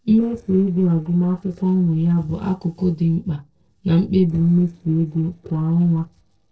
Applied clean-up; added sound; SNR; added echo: neural separator model SepFormer DNS4.